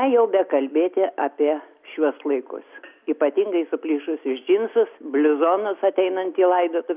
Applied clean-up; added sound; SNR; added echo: none; none; none; none.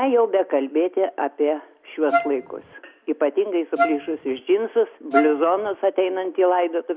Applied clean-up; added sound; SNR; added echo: none; Wind instrument, woodwind instrument; 3 dB; none.